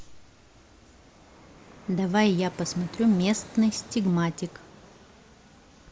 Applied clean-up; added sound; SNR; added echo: none; Fixed-wing aircraft, airplane; 20 dB; none.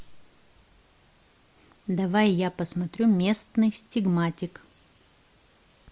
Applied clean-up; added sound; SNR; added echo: none; none; none; none.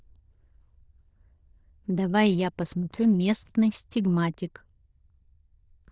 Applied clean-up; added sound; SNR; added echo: neural diffusion model UNIVERSE++.